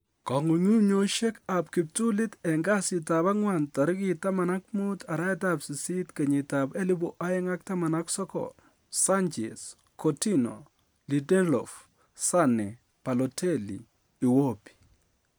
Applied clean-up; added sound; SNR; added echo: none; none; none; none.